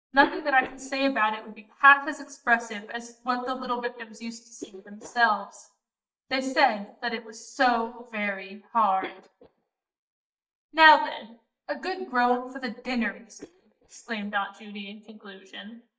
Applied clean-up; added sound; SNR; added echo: neural mask model DeepFilterNet 3.